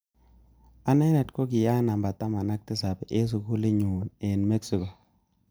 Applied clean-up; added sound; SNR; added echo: none; none; none; none.